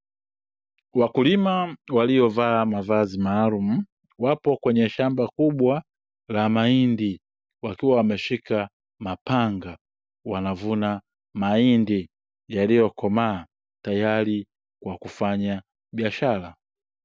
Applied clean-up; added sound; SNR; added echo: none; none; none; none.